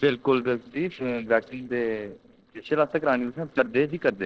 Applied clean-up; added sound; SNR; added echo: neural separator model SepFormer DNS4.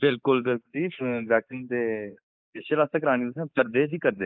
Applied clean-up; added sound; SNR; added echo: neural mask model Resemble Enhance denoiser.